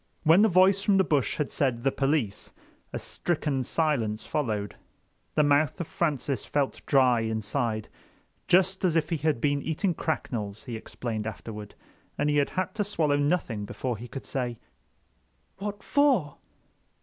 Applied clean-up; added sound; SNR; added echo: none; none; none; none.